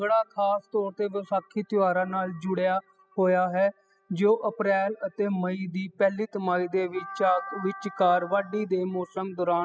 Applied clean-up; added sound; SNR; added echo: classical method spectral subtraction.